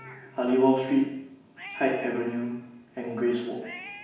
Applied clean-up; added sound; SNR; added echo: none; Cat; 19 dB; reverberation time 0.7 s.